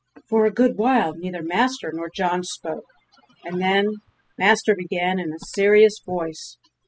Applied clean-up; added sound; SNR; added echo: classical method spectral subtraction.